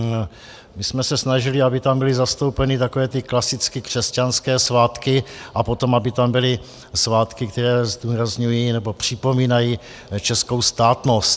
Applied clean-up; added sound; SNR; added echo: none; none; none; none.